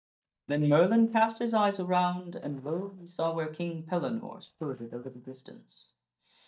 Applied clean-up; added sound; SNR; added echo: neural mask model DeepFilterNet 3.